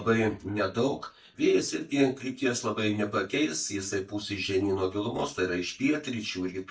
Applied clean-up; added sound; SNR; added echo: neural mask model DeepFilterNet 3.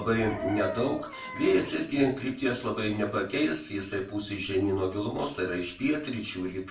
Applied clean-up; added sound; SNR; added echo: none; Chicken, rooster; 15 dB; reverberation time 0.3 s.